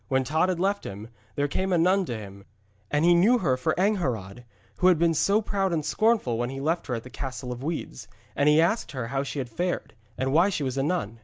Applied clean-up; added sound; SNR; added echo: none; none; none; none.